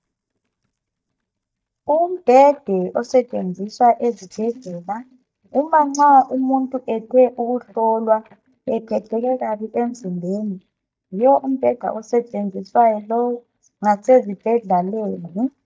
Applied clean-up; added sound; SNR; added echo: neural mask model DeepFilterNet 3.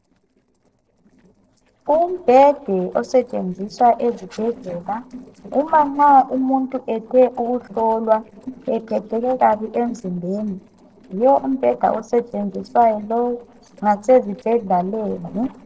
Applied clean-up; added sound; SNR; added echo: neural separator model SepFormer DNS4.